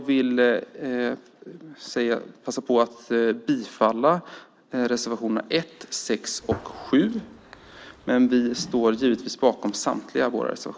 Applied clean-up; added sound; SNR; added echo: none; Gunshot, gunfire; 17 dB; none.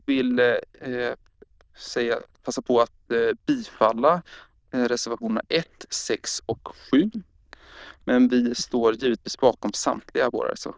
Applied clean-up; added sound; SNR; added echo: neural diffusion model UNIVERSE++.